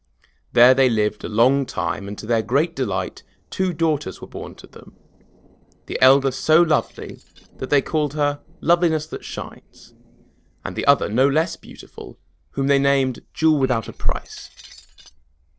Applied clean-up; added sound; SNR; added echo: neural separator model SepFormer DNS4.